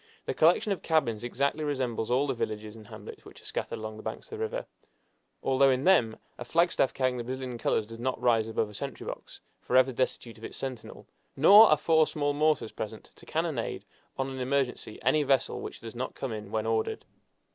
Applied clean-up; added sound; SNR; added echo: none; none; none; none.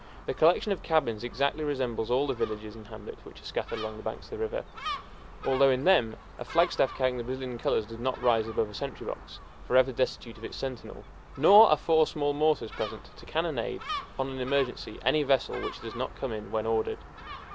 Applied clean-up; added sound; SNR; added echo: none; Gull, seagull; 14 dB; none.